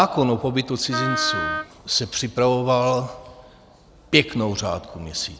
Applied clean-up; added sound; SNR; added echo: none; Wind instrument, woodwind instrument; 4 dB; none.